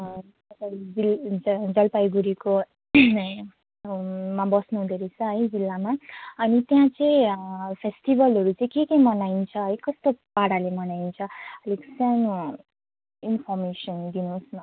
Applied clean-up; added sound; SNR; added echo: none; none; none; none.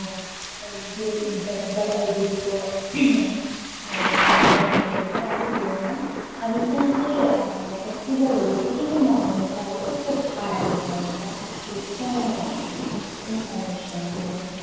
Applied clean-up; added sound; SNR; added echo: none; Thunder / Rain; 2 dB; reverberation time 1.2 s.